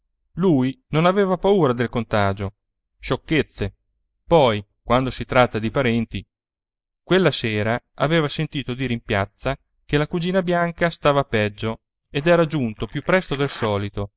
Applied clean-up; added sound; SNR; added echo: neural mask model Resemble Enhance denoiser.